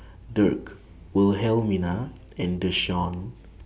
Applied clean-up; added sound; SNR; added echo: none; none; none; none.